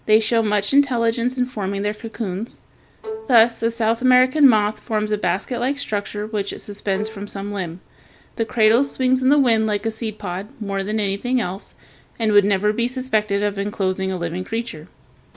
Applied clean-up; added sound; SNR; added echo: none; Bowed string instrument; 14 dB; none.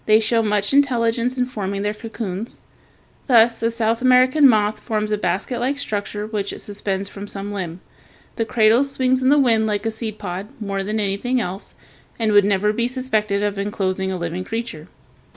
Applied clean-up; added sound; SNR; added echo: none; none; none; none.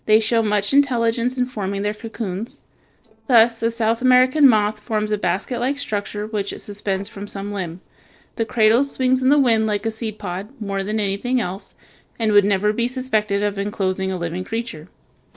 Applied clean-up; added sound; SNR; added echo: neural separator model SepFormer DNS4.